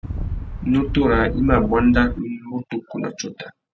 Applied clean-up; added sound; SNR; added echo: none; Wind; 5 dB; none.